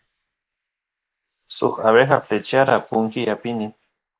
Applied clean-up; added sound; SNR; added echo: neural mask model Resemble Enhance denoiser.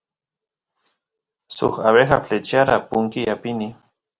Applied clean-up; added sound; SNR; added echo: none; none; none; none.